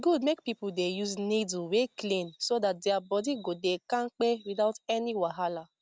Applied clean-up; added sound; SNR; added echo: none; none; none; none.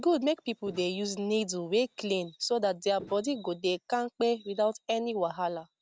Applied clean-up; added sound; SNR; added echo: none; Walk, footsteps; 18 dB; none.